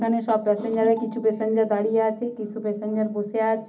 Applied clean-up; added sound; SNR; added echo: none; none; none; reverberation time 0.4 s.